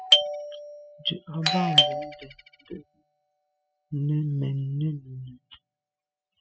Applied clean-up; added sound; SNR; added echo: classical method spectral subtraction.